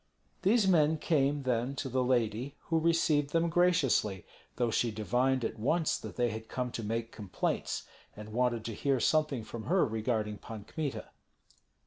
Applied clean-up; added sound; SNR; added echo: none; none; none; none.